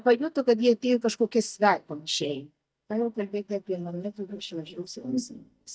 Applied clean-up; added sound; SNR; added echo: neural mask model DeepFilterNet 3.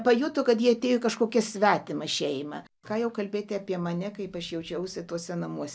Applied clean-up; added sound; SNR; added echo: none; none; none; none.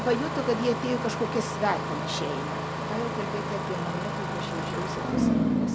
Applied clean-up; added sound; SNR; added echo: none; Engine starting; -2 dB; none.